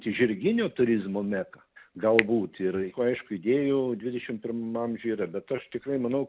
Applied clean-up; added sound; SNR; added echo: none; Finger snapping; 10 dB; none.